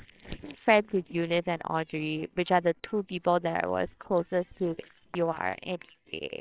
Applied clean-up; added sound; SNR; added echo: neural separator model SepFormer WHAMR!.